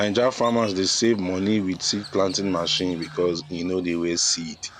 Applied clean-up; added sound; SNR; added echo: none; Crow; 20 dB; none.